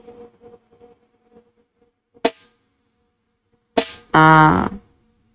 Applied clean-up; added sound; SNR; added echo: neural mask model RNNoise.